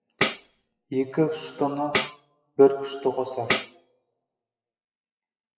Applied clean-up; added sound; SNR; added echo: classical method WPE with log-MMSE.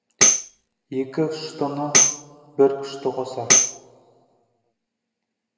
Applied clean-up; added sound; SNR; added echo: none; Tambourine; -5 dB; reverberation time 2.1 s.